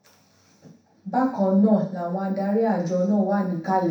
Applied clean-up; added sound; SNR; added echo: none; none; none; reverberation time 0.7 s.